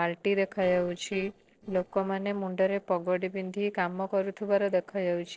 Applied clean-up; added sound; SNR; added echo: neural separator model SepFormer DNS4.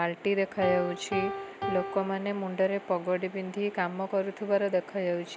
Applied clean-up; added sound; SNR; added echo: none; Piano; 10 dB; none.